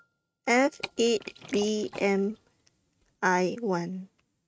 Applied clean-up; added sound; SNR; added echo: neural mask model RNNoise.